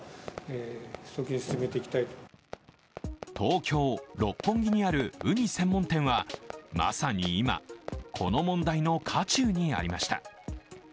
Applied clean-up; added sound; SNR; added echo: none; Fireworks; 18 dB; none.